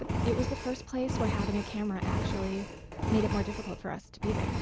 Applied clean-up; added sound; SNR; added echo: none; Engine; -1 dB; none.